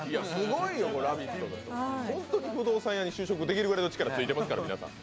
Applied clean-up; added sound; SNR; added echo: none; none; none; none.